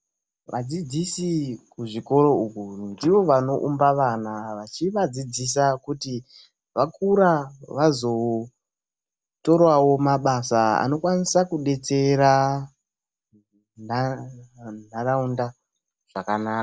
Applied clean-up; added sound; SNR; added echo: none; none; none; none.